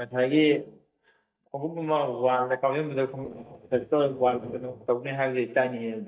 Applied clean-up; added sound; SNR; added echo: neural mask model DeepFilterNet 3.